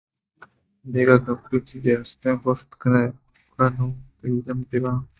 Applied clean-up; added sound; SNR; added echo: neural mask model DeepFilterNet 3.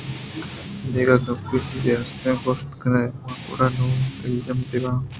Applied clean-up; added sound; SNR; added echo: none; Guitar; 13 dB; none.